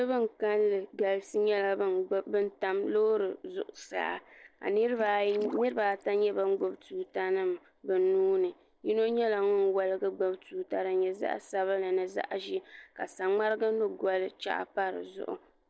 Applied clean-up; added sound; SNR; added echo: neural separator model SepFormer DNS4.